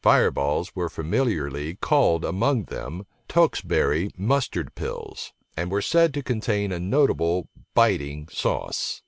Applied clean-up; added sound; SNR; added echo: none; none; none; none.